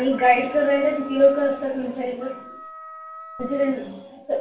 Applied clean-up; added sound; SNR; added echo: none; Wind instrument, woodwind instrument; 18 dB; reverberation time 0.3 s.